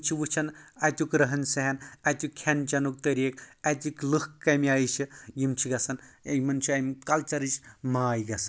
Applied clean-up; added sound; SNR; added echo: none; none; none; none.